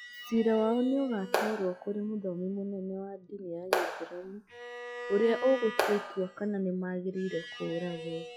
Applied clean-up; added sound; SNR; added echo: classical method log-MMSE.